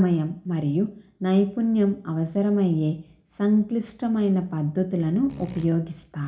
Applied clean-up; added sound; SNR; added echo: none; Fart; 17 dB; reverberation time 0.4 s.